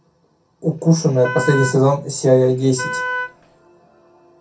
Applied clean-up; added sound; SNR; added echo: none; Wind instrument, woodwind instrument; 9 dB; reverberation time 0.3 s.